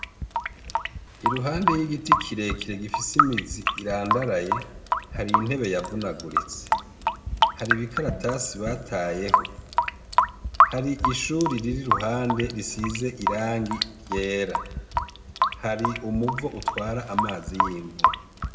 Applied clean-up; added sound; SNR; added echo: none; Drip / Sink (filling or washing) / Water tap, faucet; -2 dB; reverberation time 1.4 s.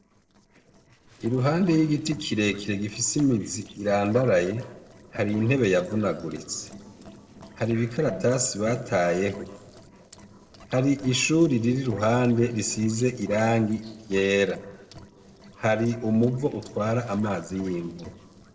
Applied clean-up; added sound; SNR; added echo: neural separator model SepFormer DNS4.